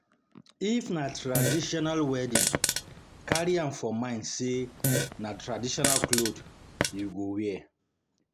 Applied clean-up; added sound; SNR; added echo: none; Fart; -1 dB; none.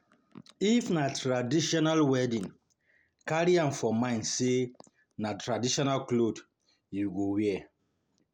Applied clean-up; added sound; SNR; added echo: none; none; none; none.